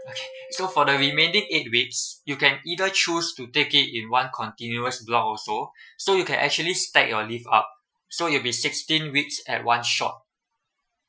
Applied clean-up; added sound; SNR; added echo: classical method Wiener filter.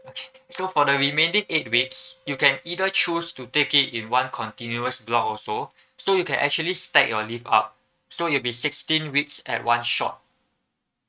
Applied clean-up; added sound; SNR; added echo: neural mask model RNNoise.